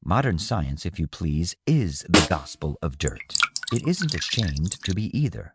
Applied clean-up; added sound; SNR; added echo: neural mask model RNNoise.